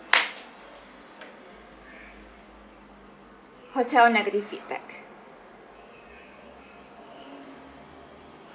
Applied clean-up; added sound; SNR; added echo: none; none; none; none.